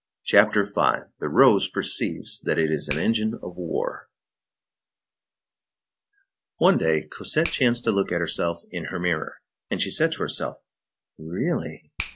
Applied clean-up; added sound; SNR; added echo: none; Finger snapping; 18 dB; none.